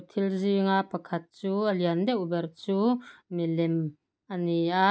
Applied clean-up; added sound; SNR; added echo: none; none; none; none.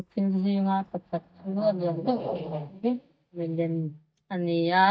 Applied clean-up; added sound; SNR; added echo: neural mask model DeepFilterNet 3.